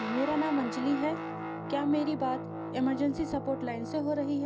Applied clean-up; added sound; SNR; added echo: none; Guitar; 6 dB; none.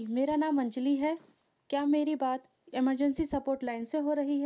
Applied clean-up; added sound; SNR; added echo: none; none; none; none.